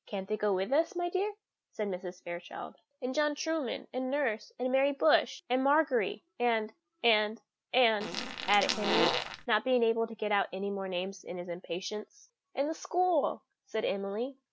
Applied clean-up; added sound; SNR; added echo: none; Fart; 1 dB; none.